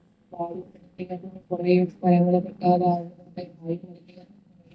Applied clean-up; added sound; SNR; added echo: neural mask model DeepFilterNet 3.